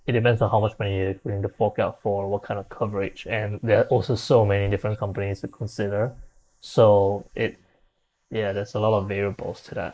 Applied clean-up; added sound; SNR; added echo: neural mask model Resemble Enhance denoiser.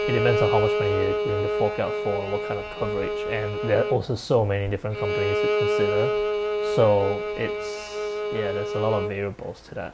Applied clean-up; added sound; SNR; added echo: none; Bowed string instrument; 0 dB; none.